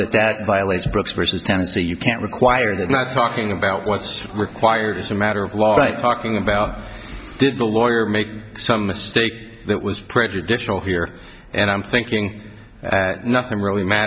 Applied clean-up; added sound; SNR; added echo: none; none; none; none.